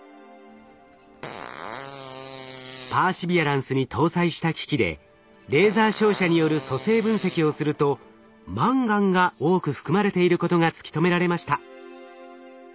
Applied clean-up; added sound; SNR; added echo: none; Fart; 17 dB; none.